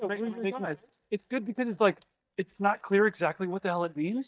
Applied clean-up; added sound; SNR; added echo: neural mask model DeepFilterNet 3.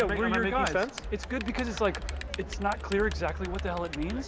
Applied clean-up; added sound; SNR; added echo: none; Typing; 15 dB; none.